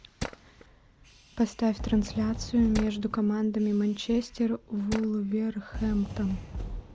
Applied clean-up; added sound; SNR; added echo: none; Tools + Fireworks; 10 dB; none.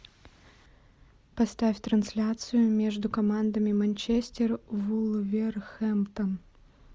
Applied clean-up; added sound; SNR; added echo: none; none; none; none.